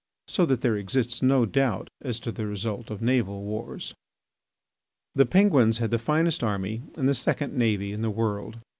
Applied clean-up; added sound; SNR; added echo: none; none; none; none.